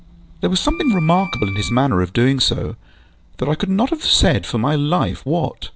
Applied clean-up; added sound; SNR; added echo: none; Wind instrument, woodwind instrument; 14 dB; none.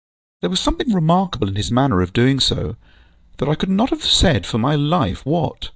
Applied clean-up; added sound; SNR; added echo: neural mask model DeepFilterNet 3.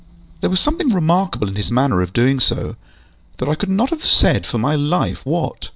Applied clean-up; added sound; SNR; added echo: none; none; none; none.